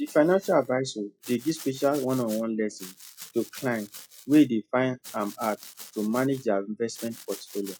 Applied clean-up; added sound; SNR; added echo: classical method log-MMSE.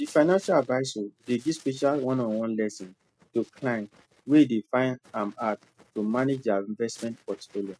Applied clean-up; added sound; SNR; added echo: neural mask model RNNoise.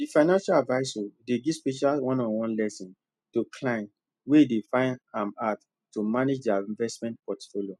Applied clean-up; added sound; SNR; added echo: none; none; none; none.